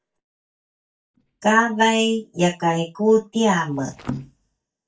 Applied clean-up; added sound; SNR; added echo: neural mask model DeepFilterNet 3.